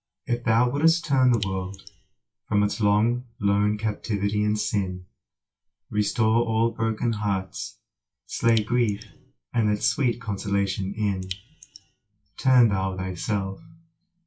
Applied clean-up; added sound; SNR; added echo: classical method WPE with log-MMSE.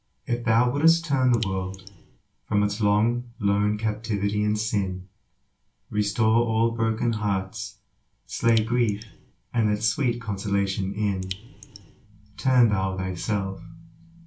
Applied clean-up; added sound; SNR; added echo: none; Raindrop; 17 dB; reverberation time 0.2 s.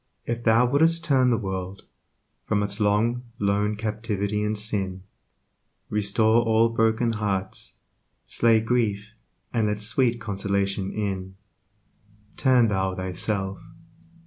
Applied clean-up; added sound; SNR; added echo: none; none; none; none.